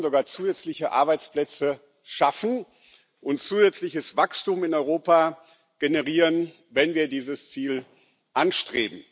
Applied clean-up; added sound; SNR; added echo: none; none; none; none.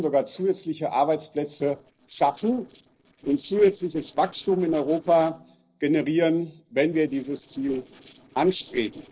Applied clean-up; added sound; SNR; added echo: neural separator model SepFormer DNS4.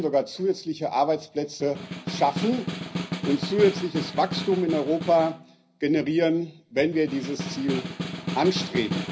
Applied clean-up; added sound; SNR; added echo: none; Snare drum; 8 dB; reverberation time 0.5 s.